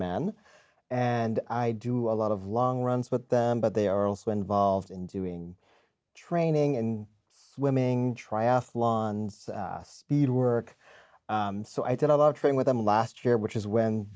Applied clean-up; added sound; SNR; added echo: none; none; none; none.